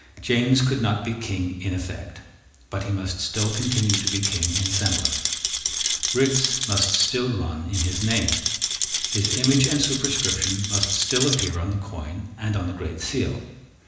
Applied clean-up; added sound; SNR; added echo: none; Rattle; 0 dB; reverberation time 1.0 s.